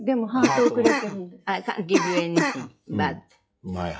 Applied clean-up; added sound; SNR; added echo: classical method log-MMSE.